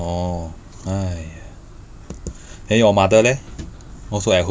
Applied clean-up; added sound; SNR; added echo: none; none; none; none.